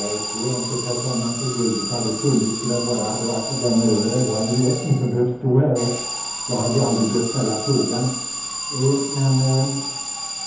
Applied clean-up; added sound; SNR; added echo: none; Alarm; 7 dB; reverberation time 1.3 s.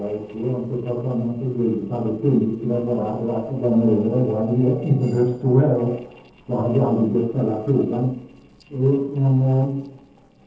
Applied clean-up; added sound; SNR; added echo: neural separator model SepFormer DNS4.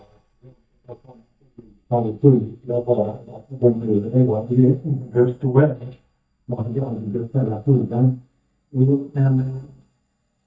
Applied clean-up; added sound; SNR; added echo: neural mask model DeepFilterNet 3.